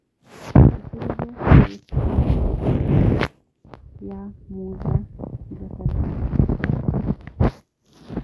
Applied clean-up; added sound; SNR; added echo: none; none; none; none.